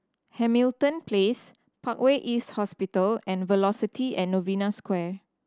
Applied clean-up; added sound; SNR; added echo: none; none; none; none.